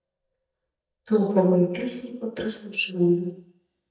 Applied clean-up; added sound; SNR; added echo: neural mask model DeepFilterNet 3.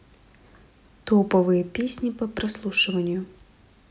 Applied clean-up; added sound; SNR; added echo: none; none; none; none.